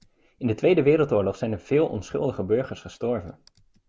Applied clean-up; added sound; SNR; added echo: none; none; none; none.